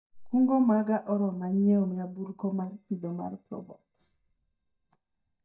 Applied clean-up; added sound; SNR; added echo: neural mask model DeepFilterNet 3.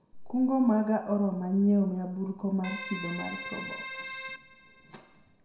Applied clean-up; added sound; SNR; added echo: none; Keyboard (musical); 10 dB; reverberation time 0.6 s.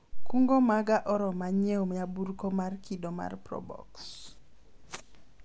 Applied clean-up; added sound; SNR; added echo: none; none; none; none.